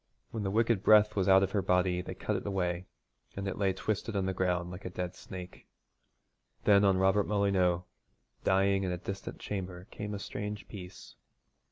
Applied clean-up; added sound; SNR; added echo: none; none; none; none.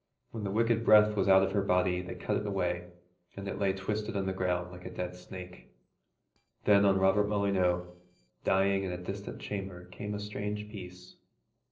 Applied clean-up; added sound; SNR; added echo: neural separator model SepFormer DNS4.